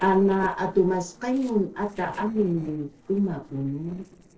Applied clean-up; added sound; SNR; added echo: neural separator model SepFormer DNS4.